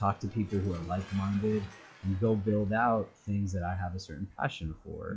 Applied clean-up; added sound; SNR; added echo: classical method log-MMSE.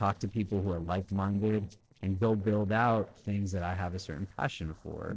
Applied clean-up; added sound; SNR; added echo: neural separator model SepFormer DNS4.